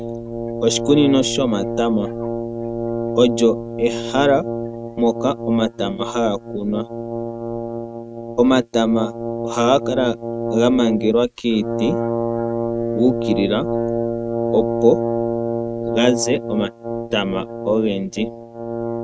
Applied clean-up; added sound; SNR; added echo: neural mask model RNNoise.